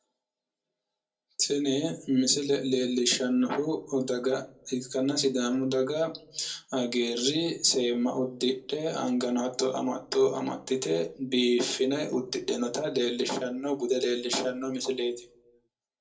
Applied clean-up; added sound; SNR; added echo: none; none; none; reverberation time 0.2 s.